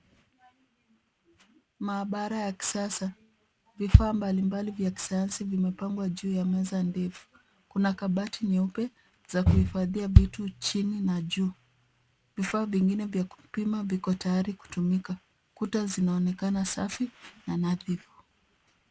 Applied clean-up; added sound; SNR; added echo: none; Bass drum; -3 dB; none.